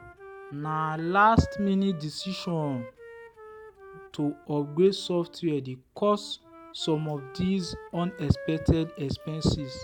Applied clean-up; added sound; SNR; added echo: none; Wind instrument, woodwind instrument; 18 dB; none.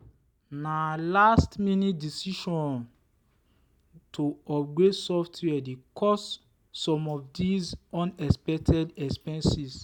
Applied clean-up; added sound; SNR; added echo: none; none; none; none.